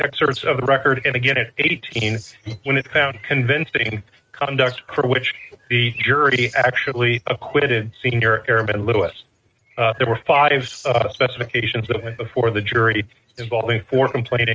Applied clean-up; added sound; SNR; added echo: neural mask model RNNoise.